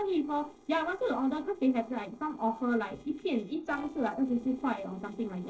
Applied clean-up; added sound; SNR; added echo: neural separator model SepFormer DNS4.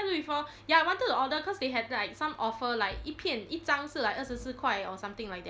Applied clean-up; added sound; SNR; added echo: none; none; none; none.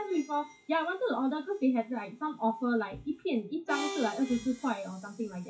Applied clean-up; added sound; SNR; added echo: classical method WPE with log-MMSE.